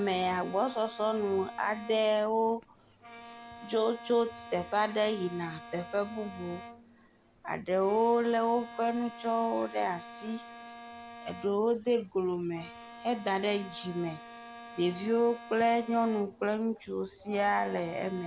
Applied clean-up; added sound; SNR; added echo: none; Bowed string instrument; 17 dB; none.